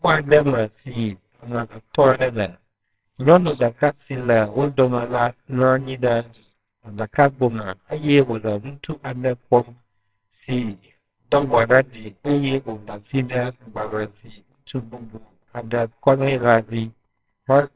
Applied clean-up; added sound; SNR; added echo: neural separator model SepFormer WHAMR!.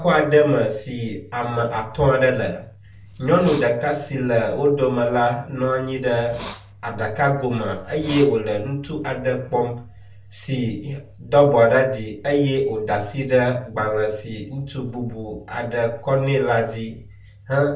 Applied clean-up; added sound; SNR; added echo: none; Hiss; 18 dB; reverberation time 0.3 s.